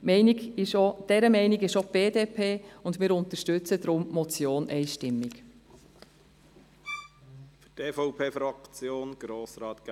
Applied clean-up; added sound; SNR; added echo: none; Bowed string instrument; 14 dB; none.